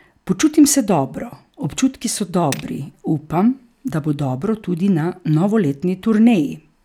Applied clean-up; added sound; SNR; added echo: none; Tools; 18 dB; none.